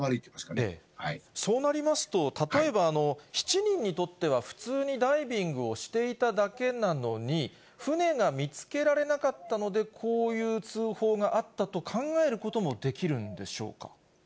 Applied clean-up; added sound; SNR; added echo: none; none; none; none.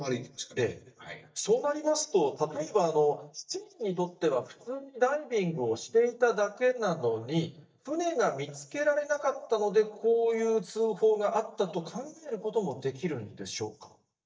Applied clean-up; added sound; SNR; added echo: neural mask model DeepFilterNet 3.